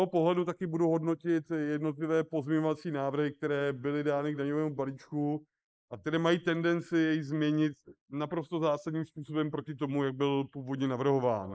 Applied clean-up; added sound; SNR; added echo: neural mask model Resemble Enhance denoiser.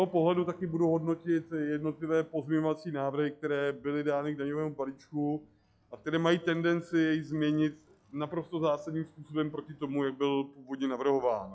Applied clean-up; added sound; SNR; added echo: classical method log-MMSE.